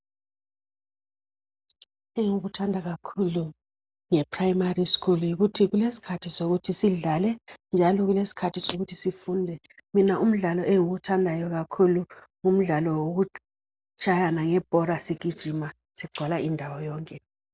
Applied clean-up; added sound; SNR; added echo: none; none; none; none.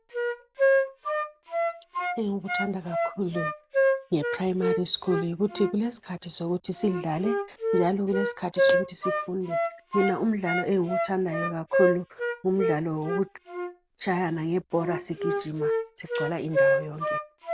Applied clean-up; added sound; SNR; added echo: none; Wind instrument, woodwind instrument; -1 dB; none.